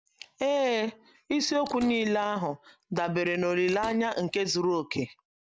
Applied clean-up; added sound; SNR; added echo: none; Fart; 18 dB; none.